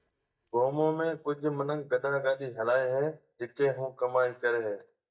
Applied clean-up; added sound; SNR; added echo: neural mask model DeepFilterNet 3.